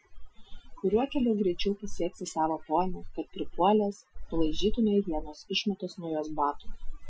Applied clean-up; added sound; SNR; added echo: classical method Wiener filter.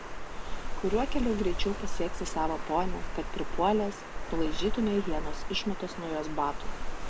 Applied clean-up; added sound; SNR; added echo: none; Water; -1 dB; none.